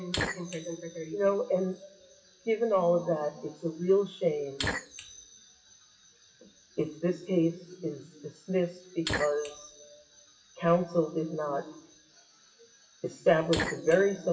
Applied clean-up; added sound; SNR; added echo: classical method WPE with log-MMSE.